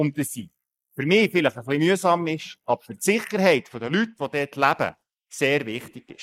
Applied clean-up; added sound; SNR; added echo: neural mask model Resemble Enhance denoiser.